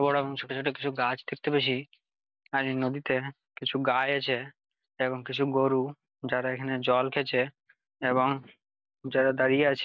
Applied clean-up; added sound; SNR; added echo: none; none; none; none.